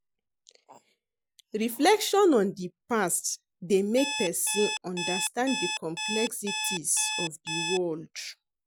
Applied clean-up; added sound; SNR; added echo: none; Alarm; 4 dB; none.